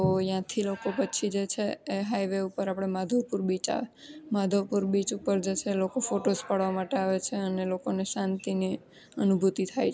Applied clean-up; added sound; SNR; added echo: none; none; none; none.